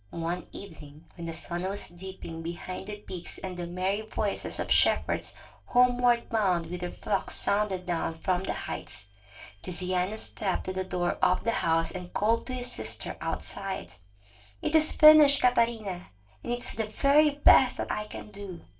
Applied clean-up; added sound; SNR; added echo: neural separator model SepFormer DNS4.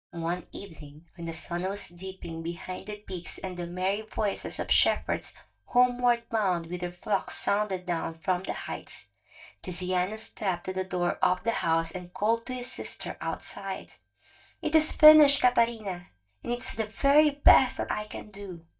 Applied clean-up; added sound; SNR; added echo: neural mask model DeepFilterNet 3.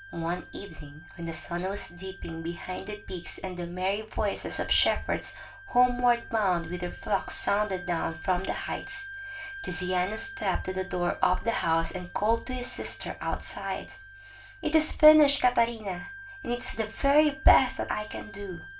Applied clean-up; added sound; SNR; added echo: none; Wind instrument, woodwind instrument; 17 dB; reverberation time 0.2 s.